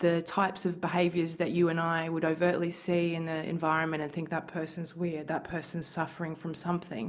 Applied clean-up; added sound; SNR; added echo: none; none; none; none.